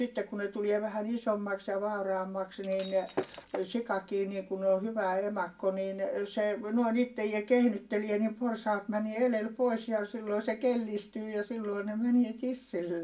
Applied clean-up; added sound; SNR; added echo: none; Shatter; 10 dB; reverberation time 0.2 s.